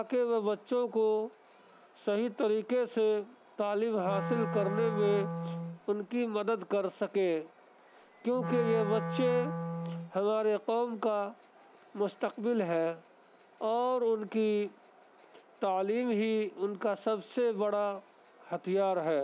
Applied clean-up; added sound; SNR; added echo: none; Wind instrument, woodwind instrument; 5 dB; none.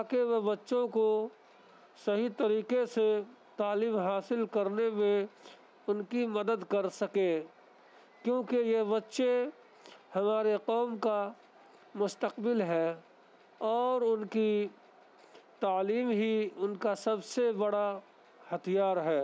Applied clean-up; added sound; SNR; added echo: none; none; none; none.